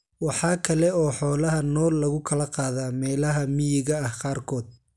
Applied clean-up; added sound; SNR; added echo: none; none; none; none.